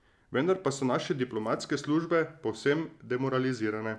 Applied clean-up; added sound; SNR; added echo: none; none; none; none.